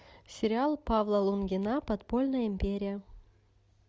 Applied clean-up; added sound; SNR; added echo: none; none; none; none.